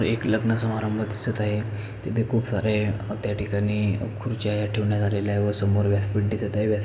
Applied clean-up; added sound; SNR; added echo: none; none; none; none.